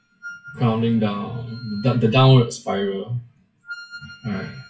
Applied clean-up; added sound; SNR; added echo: classical method WPE with log-MMSE.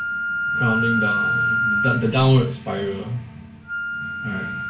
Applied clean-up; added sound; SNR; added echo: none; Wind instrument, woodwind instrument; 1 dB; reverberation time 0.3 s.